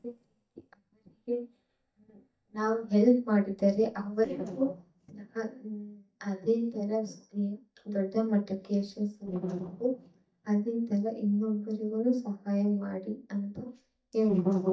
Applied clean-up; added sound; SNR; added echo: neural mask model DeepFilterNet 3.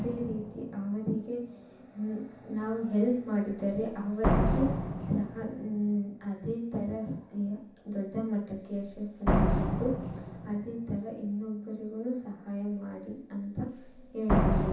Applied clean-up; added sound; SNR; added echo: none; Slam; 1 dB; reverberation time 0.7 s.